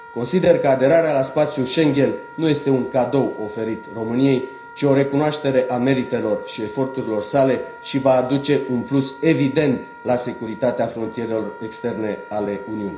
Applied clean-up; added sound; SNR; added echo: none; Wind instrument, woodwind instrument; 19 dB; reverberation time 0.5 s.